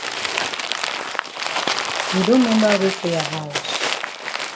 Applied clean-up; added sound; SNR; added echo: none; Crumpling, crinkling; 2 dB; none.